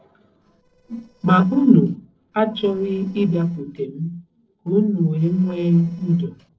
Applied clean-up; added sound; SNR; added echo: neural separator model SepFormer DNS4.